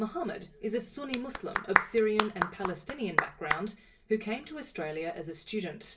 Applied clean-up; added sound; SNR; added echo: none; Clapping; -1 dB; reverberation time 0.2 s.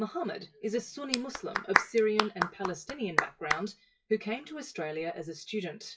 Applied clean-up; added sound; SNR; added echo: classical method WPE with log-MMSE.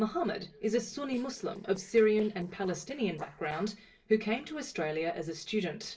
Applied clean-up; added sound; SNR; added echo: neural separator model SepFormer DNS4.